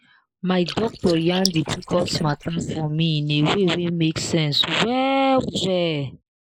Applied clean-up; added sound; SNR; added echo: neural mask model Resemble Enhance denoiser.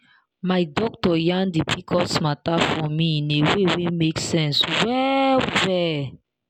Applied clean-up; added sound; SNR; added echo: none; none; none; none.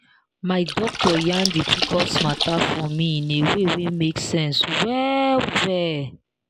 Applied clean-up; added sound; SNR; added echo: none; Splash, splatter; 6 dB; none.